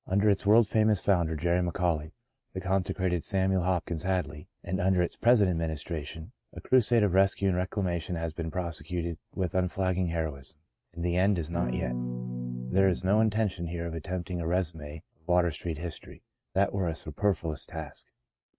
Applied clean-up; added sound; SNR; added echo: neural mask model RNNoise.